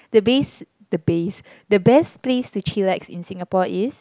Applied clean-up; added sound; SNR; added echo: none; none; none; none.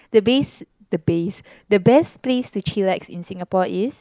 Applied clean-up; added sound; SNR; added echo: neural mask model Resemble Enhance denoiser.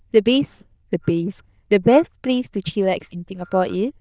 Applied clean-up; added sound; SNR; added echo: neural diffusion model UNIVERSE++.